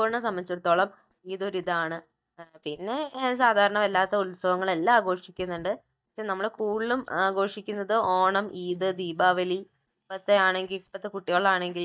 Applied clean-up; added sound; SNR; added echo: neural mask model DeepFilterNet 3.